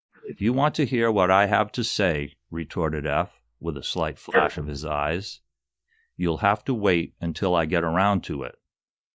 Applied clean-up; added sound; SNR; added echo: neural mask model Resemble Enhance denoiser.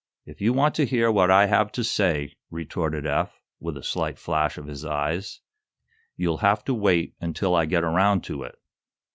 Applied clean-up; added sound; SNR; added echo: none; none; none; none.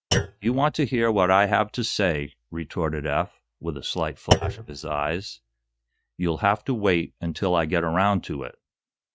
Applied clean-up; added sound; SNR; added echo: neural mask model RNNoise.